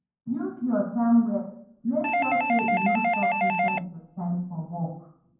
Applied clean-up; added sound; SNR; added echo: none; Doorbell; -1 dB; reverberation time 0.9 s.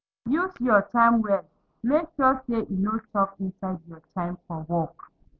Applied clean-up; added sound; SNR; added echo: none; none; none; none.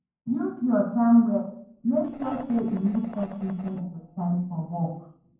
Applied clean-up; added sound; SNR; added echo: neural separator model SepFormer DNS4.